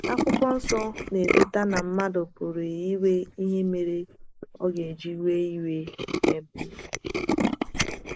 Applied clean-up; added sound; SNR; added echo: neural mask model Resemble Enhance denoiser.